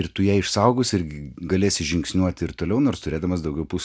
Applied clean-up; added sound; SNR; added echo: none; none; none; none.